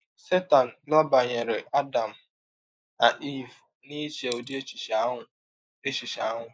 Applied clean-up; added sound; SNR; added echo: neural mask model Resemble Enhance denoiser.